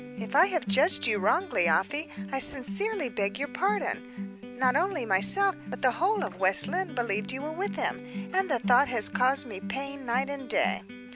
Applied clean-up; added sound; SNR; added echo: none; Acoustic guitar; 11 dB; none.